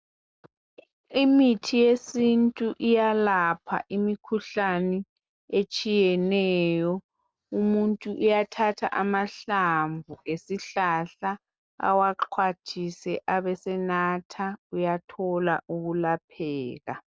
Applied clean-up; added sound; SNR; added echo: none; none; none; none.